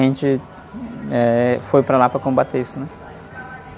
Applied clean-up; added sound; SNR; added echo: none; none; none; none.